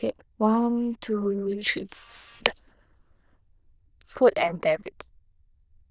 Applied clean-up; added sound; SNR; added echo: neural diffusion model UNIVERSE++.